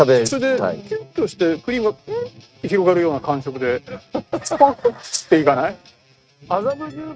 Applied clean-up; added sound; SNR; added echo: neural mask model RNNoise.